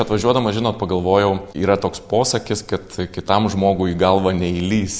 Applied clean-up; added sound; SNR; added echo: none; none; none; none.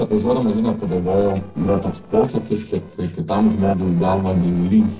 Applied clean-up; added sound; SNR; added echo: neural separator model SepFormer DNS4.